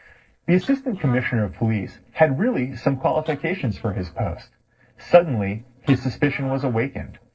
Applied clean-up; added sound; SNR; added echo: neural separator model SepFormer DNS4.